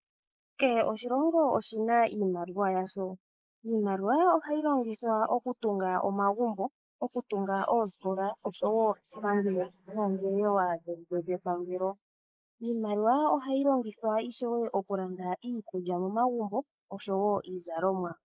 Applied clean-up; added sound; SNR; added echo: neural mask model Resemble Enhance denoiser.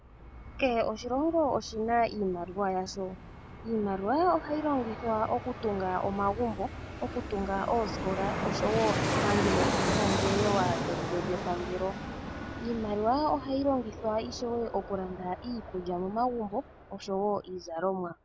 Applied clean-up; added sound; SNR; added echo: none; Fixed-wing aircraft, airplane; 4 dB; none.